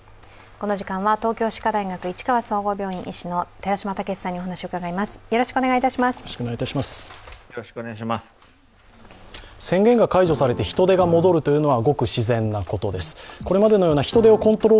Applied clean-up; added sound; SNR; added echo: none; none; none; none.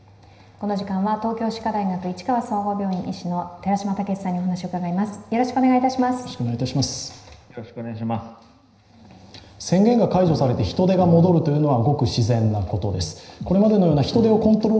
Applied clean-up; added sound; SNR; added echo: none; none; none; reverberation time 0.9 s.